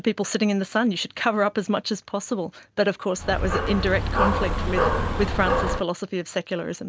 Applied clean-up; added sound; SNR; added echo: none; Dog; -2 dB; none.